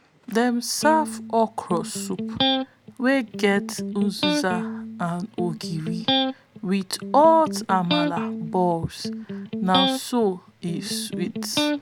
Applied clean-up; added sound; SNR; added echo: none; Electric guitar; 4 dB; none.